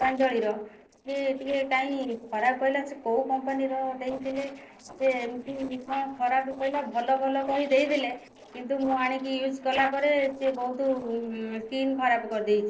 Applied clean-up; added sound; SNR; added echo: neural separator model SepFormer DNS4.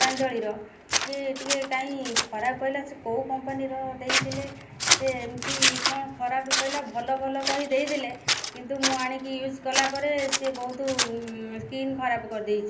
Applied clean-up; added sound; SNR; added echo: none; Scissors; 1 dB; reverberation time 0.5 s.